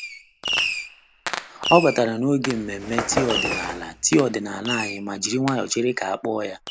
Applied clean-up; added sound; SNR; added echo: none; Fireworks + Bird; 6 dB; none.